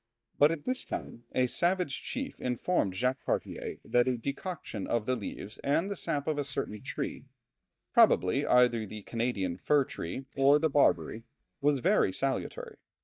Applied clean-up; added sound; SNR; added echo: neural mask model DeepFilterNet 3.